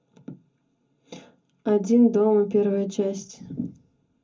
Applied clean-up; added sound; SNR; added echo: none; none; none; reverberation time 0.3 s.